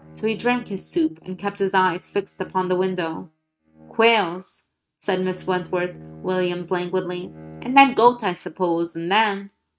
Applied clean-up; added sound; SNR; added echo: neural mask model RNNoise.